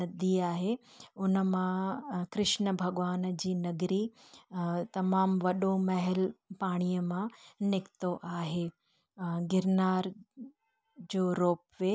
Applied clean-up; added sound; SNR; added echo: none; none; none; none.